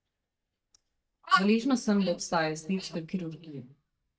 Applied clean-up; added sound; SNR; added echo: neural mask model DeepFilterNet 3.